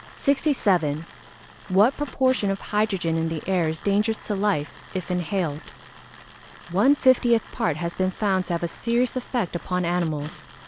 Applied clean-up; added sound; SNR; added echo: none; Tools; 20 dB; none.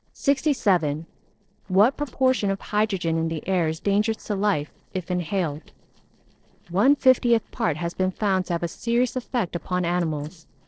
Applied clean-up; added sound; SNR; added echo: neural separator model SepFormer DNS4.